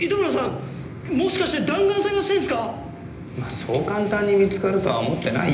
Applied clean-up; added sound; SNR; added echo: none; none; none; reverberation time 1.0 s.